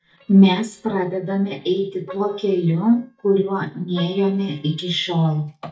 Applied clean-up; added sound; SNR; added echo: neural mask model DeepFilterNet 3.